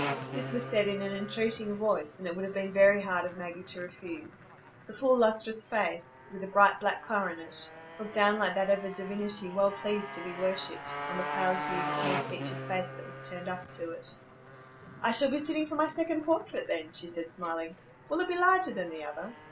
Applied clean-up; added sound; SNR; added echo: none; Motorcycle; 10 dB; none.